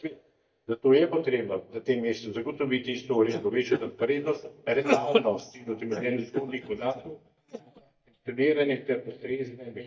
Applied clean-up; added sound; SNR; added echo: neural mask model DeepFilterNet 3.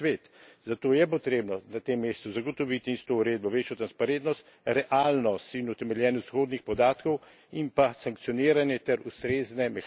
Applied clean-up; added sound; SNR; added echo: none; none; none; none.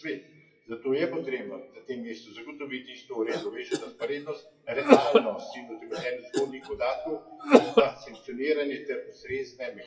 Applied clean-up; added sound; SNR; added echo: classical method WPE with log-MMSE.